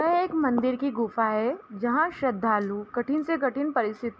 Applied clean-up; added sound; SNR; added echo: none; none; none; none.